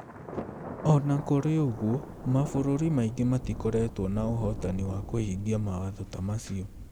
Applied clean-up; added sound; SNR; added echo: none; Thunder; 10 dB; none.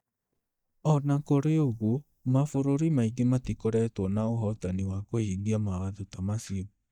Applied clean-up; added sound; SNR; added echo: neural mask model DeepFilterNet 3.